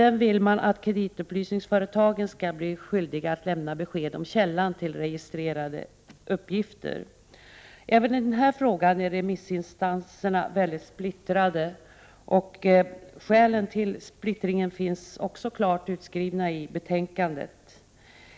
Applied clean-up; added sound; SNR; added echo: none; none; none; none.